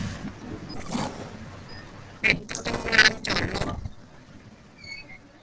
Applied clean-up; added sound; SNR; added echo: neural separator model SepFormer DNS4.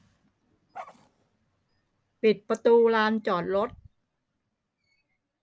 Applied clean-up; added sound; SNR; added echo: none; Dog; 18 dB; none.